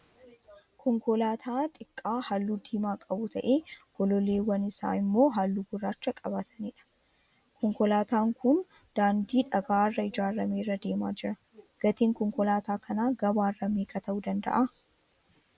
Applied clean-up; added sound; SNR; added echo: none; none; none; none.